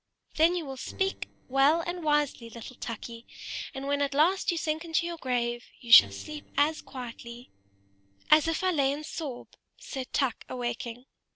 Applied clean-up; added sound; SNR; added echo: neural separator model SepFormer DNS4.